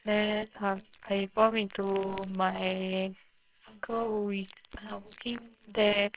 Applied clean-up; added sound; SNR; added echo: neural separator model SepFormer WHAMR!.